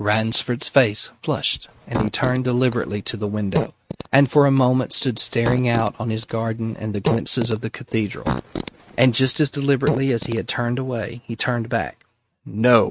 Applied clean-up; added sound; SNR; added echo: neural mask model RNNoise.